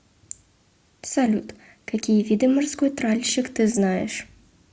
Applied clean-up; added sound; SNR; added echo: none; none; none; none.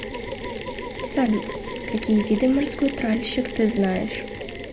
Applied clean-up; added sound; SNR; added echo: none; Mechanisms; 7 dB; none.